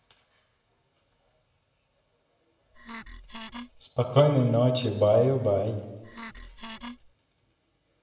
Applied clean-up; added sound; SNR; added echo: none; Wood; 14 dB; reverberation time 1.2 s.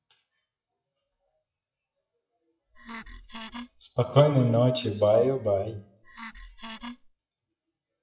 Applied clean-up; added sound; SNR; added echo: classical method WPE with log-MMSE.